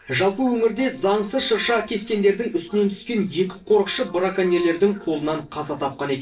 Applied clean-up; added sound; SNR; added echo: neural separator model SepFormer DNS4.